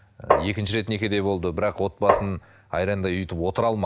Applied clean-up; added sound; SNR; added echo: none; Tap; -2 dB; none.